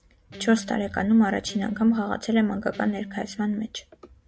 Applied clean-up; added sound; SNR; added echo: none; Guitar; 17 dB; none.